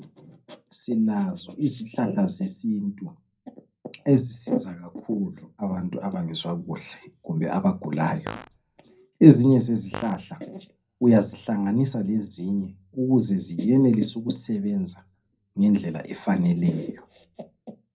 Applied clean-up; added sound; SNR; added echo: none; Fart; 11 dB; reverberation time 0.2 s.